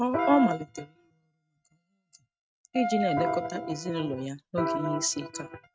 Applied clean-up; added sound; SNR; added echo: neural mask model RNNoise.